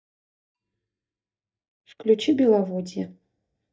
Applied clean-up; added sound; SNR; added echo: neural mask model DeepFilterNet 3.